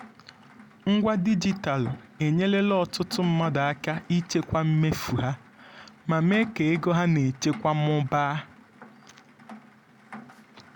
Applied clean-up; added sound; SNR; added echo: none; Rain; 20 dB; none.